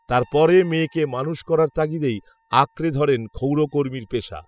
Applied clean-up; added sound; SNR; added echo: classical method spectral subtraction.